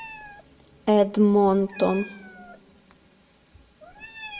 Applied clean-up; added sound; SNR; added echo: none; Meow; 19 dB; reverberation time 0.7 s.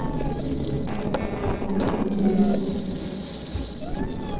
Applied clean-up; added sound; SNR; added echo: neural separator model SepFormer DNS4.